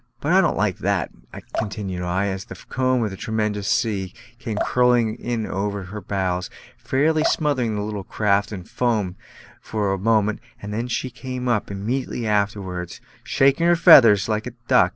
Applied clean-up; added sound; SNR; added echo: none; Drip; 13 dB; none.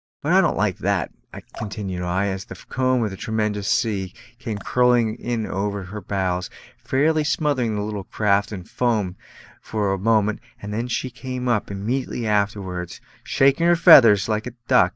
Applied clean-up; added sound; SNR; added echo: neural mask model DeepFilterNet 3.